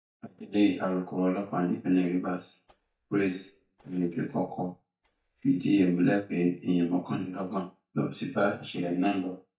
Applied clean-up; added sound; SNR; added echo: neural mask model DeepFilterNet 3.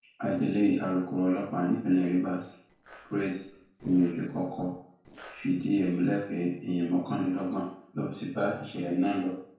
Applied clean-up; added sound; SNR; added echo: neural separator model SepFormer DNS4.